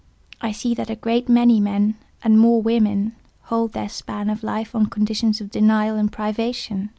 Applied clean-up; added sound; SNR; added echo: none; none; none; none.